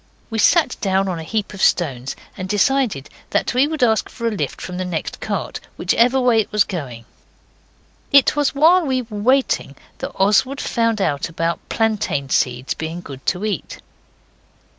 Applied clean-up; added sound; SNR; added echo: none; none; none; none.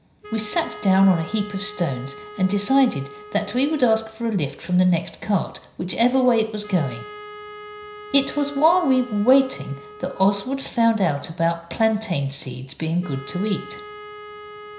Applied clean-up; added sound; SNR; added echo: none; Wind instrument, woodwind instrument; 18 dB; reverberation time 0.5 s.